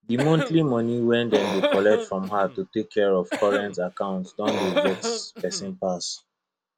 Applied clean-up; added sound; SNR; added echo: none; Cough; 6 dB; none.